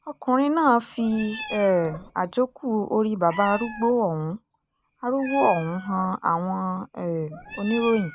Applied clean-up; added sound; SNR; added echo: none; Meow; 16 dB; none.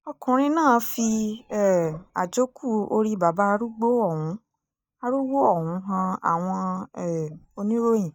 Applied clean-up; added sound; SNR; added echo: neural mask model DeepFilterNet 3.